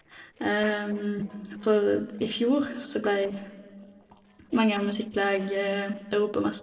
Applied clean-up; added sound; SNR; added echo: neural separator model SepFormer DNS4.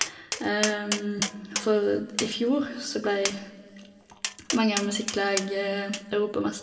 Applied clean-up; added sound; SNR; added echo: none; Tap; 7 dB; reverberation time 1.6 s.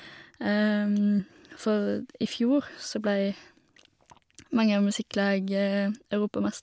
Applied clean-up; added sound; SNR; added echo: none; none; none; none.